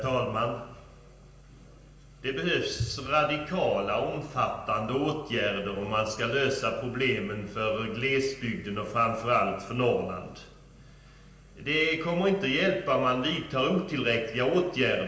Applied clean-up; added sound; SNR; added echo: none; none; none; reverberation time 0.9 s.